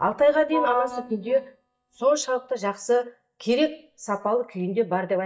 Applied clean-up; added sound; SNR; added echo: neural mask model DeepFilterNet 3.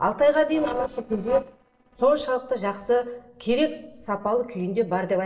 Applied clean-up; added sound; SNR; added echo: neural separator model SepFormer DNS4.